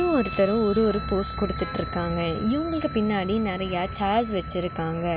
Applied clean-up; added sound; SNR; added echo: none; Guitar; 9 dB; none.